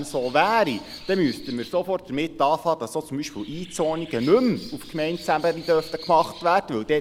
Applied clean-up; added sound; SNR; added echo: none; Bird; 19 dB; none.